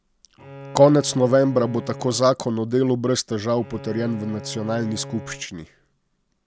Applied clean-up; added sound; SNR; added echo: none; Bowed string instrument; 17 dB; none.